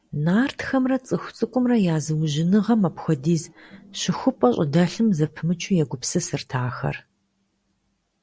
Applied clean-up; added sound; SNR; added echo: none; none; none; none.